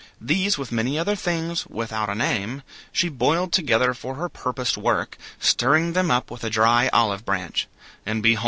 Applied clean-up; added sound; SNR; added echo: none; none; none; none.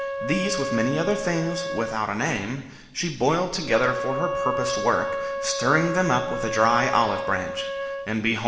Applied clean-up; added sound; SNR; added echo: none; Wind instrument, woodwind instrument; 5 dB; reverberation time 1.0 s.